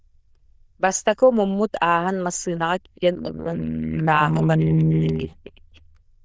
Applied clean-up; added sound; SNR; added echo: neural diffusion model UNIVERSE++.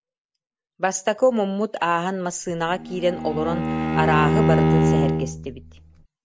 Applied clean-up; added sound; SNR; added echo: none; Bowed string instrument; -3 dB; none.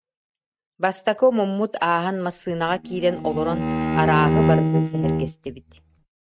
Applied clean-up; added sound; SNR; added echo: neural mask model RNNoise.